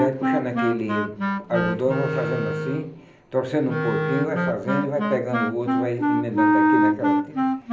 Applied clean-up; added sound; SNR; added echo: none; Wind instrument, woodwind instrument; -3 dB; reverberation time 0.5 s.